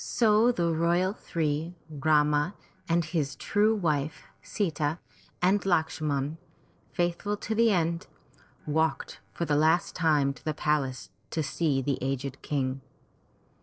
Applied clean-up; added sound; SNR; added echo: neural separator model SepFormer DNS4.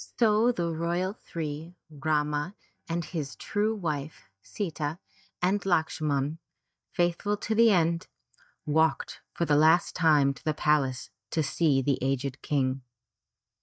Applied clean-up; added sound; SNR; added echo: neural mask model DeepFilterNet 3.